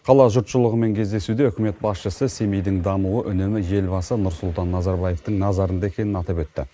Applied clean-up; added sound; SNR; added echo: neural mask model Resemble Enhance denoiser.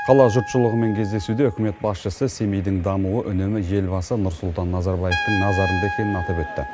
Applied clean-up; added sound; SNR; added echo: none; Trumpet; 10 dB; none.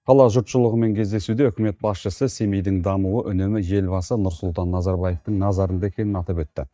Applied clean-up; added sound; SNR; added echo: neural mask model DeepFilterNet 3.